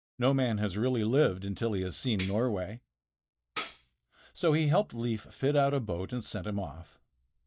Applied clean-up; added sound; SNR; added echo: neural mask model DeepFilterNet 3.